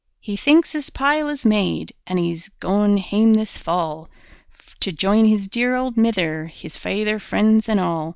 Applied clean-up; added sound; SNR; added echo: none; none; none; none.